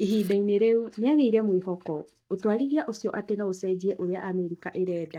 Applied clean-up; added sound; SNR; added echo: neural mask model DeepFilterNet 3.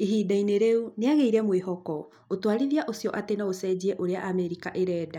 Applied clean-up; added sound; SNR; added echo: none; none; none; none.